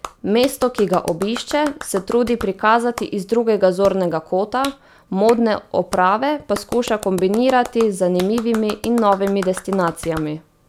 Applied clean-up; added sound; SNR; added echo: none; Clapping; 16 dB; none.